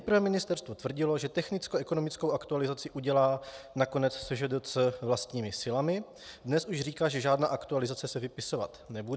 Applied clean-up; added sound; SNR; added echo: none; none; none; none.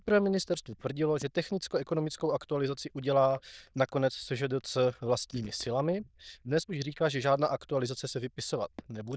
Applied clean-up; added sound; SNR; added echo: neural diffusion model UNIVERSE++.